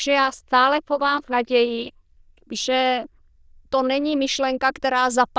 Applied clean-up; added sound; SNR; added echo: neural diffusion model UNIVERSE++.